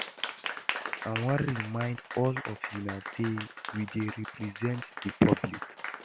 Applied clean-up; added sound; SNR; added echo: none; Applause; 7 dB; none.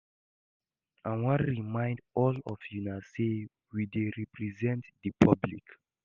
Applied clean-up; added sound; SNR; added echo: none; none; none; none.